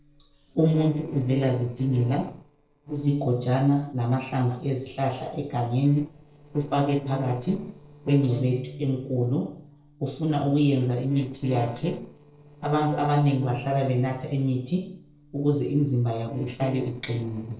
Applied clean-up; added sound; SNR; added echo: neural separator model SepFormer DNS4.